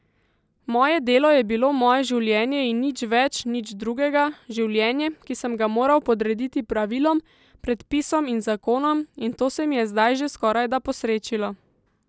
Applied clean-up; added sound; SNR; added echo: none; none; none; none.